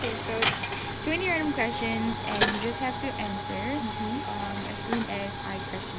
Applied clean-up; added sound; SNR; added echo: none; Coin (dropping); -2 dB; none.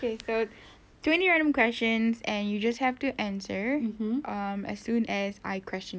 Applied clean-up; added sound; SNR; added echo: none; none; none; none.